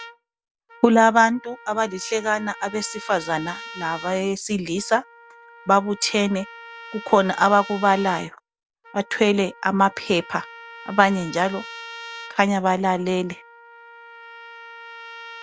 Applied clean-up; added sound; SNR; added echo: none; Trumpet; 18 dB; none.